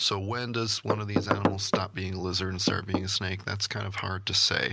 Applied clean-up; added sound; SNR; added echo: none; Knock / Wood; 3 dB; none.